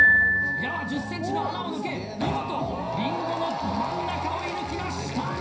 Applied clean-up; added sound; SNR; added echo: none; Piano; 0 dB; reverberation time 0.5 s.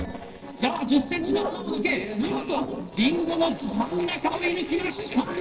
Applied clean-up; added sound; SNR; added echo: neural separator model SepFormer DNS4.